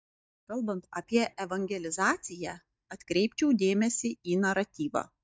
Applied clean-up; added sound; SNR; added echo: neural mask model DeepFilterNet 3.